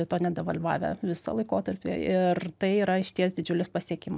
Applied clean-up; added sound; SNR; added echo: none; none; none; none.